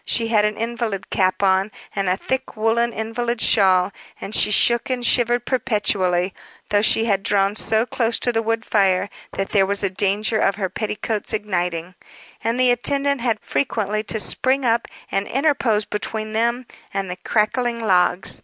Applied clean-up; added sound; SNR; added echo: none; none; none; none.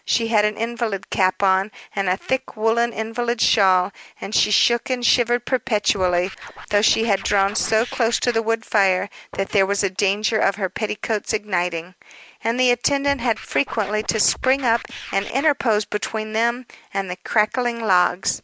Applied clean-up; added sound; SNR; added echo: none; Scratching (performance technique); 15 dB; none.